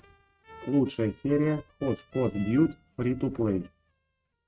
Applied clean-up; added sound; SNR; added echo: neural mask model RNNoise.